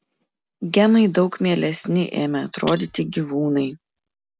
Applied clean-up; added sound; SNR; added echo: none; Shatter; 19 dB; none.